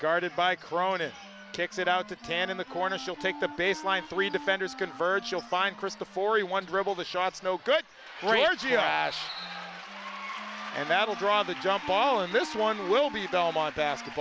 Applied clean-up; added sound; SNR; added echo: none; Wind instrument, woodwind instrument; 17 dB; none.